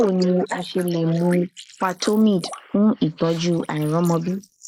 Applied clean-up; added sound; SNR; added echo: neural mask model Resemble Enhance denoiser.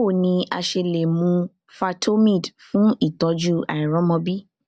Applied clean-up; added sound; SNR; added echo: none; none; none; none.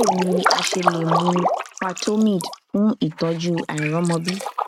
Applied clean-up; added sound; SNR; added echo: neural mask model RNNoise.